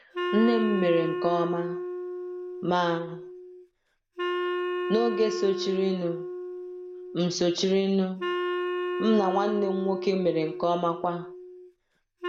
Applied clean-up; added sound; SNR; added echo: none; Wind instrument, woodwind instrument; 4 dB; none.